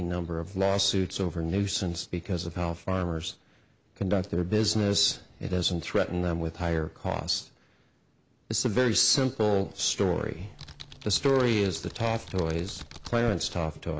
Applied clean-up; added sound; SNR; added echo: none; Computer keyboard; 15 dB; none.